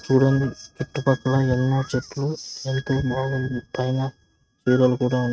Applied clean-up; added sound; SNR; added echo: neural mask model RNNoise.